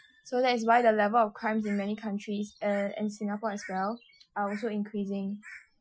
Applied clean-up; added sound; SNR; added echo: classical method Wiener filter.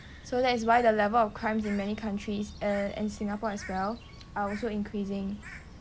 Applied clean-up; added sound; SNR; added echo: none; Bird; 16 dB; none.